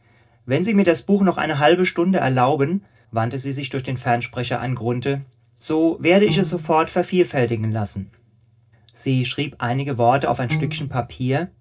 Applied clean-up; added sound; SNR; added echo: neural separator model SepFormer DNS4.